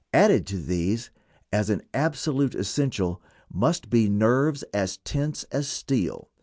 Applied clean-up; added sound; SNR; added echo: none; none; none; none.